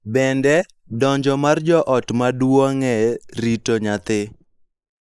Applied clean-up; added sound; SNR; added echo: neural mask model Resemble Enhance denoiser.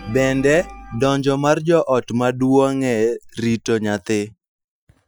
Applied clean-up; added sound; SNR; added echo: classical method Wiener filter.